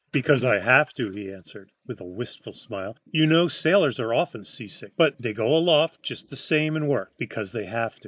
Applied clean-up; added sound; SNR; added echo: neural mask model Resemble Enhance denoiser.